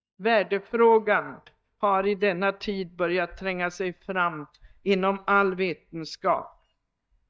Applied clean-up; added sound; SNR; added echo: neural mask model DeepFilterNet 3.